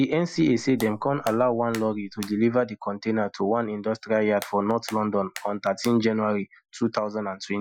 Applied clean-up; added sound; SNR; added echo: classical method Wiener filter.